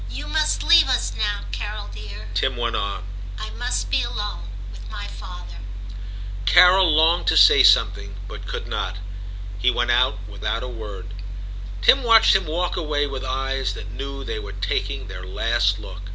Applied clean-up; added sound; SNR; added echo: none; Mechanical fan; 3 dB; none.